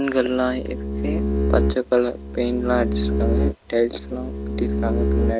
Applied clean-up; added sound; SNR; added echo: none; Bowed string instrument; -1 dB; none.